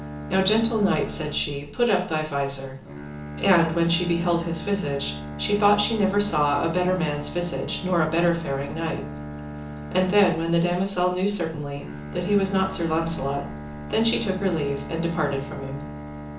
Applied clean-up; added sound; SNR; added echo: none; Bowed string instrument; 11 dB; reverberation time 0.8 s.